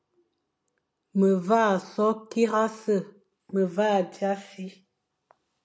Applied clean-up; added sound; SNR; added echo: none; none; none; none.